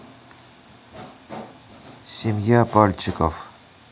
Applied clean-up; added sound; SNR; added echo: none; none; none; none.